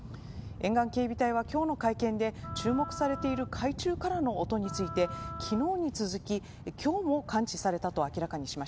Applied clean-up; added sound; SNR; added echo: none; Wind instrument, woodwind instrument; 14 dB; none.